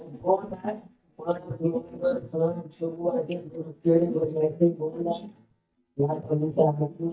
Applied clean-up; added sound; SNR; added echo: neural mask model DeepFilterNet 3.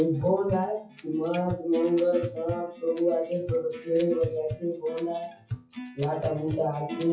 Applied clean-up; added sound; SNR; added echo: classical method WPE with log-MMSE.